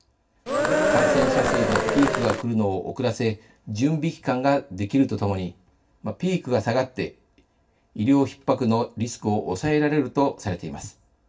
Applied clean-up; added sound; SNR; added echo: none; Cheering; -3 dB; reverberation time 0.2 s.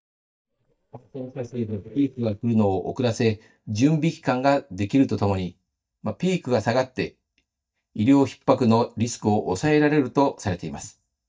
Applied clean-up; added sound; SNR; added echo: neural mask model DeepFilterNet 3.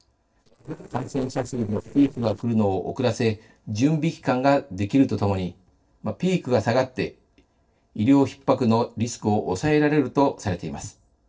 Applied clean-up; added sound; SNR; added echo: neural separator model SepFormer DNS4.